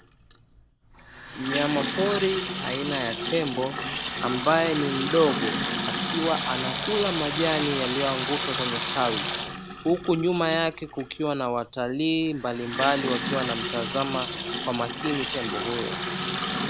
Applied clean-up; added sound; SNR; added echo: none; Sink (filling or washing) / Water tap, faucet; 3 dB; none.